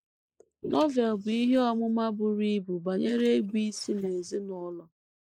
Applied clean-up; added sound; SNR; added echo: neural mask model Resemble Enhance denoiser.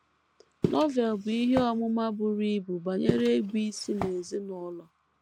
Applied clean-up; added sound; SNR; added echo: none; Walk, footsteps; 8 dB; none.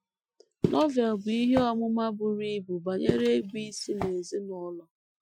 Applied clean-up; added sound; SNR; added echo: classical method Wiener filter.